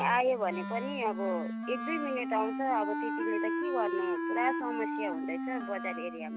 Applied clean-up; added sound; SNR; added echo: none; Wind instrument, woodwind instrument; 1 dB; none.